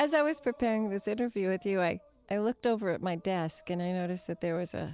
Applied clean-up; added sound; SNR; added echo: none; none; none; none.